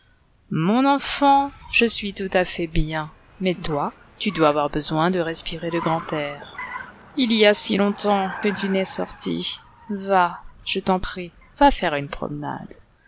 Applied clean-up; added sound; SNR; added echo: none; Car; 18 dB; none.